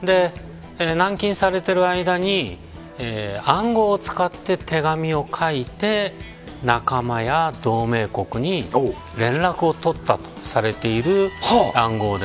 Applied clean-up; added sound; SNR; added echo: none; none; none; none.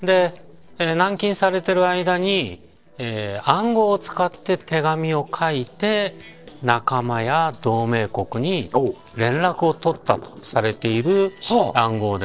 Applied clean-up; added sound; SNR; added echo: neural separator model SepFormer DNS4.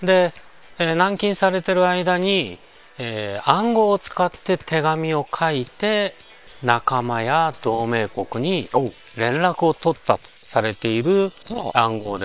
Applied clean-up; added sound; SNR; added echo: neural separator model SepFormer WHAM!.